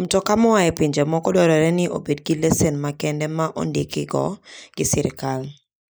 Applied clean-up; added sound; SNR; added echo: neural mask model Resemble Enhance denoiser.